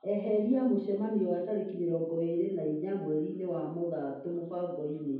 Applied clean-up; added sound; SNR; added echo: none; none; none; reverberation time 0.9 s.